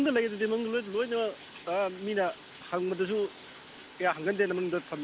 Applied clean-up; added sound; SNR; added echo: none; Bathtub (filling or washing); 16 dB; none.